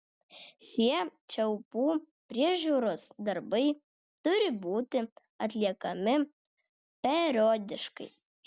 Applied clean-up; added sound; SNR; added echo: none; none; none; none.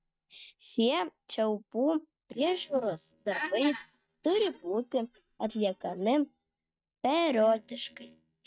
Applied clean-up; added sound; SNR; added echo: neural mask model DeepFilterNet 3.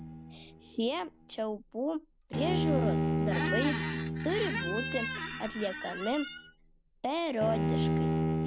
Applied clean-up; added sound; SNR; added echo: none; Bowed string instrument + Squeak; -2 dB; none.